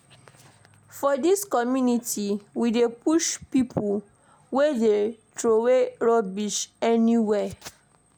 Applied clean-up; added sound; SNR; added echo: none; none; none; none.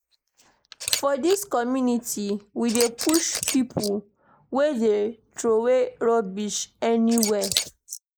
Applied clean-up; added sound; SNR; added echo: neural mask model Resemble Enhance denoiser.